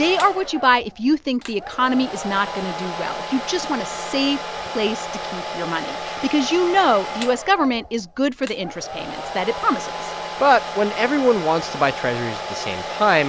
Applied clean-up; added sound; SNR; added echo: none; Domestic sounds, home sounds; 9 dB; none.